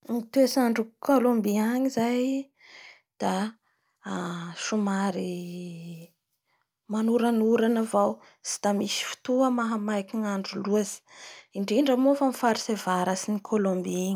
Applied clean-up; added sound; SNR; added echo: none; none; none; none.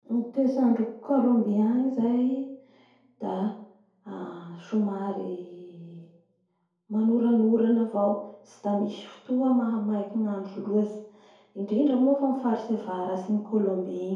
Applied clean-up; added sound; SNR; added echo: none; none; none; reverberation time 2.3 s.